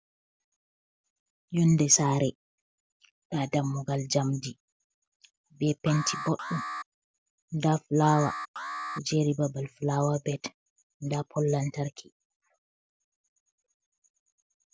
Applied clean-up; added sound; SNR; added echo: none; Alarm; 8 dB; none.